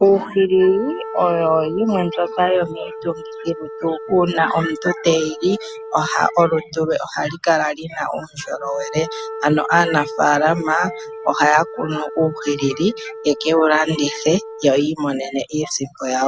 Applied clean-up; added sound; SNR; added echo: none; Wind instrument, woodwind instrument; 13 dB; none.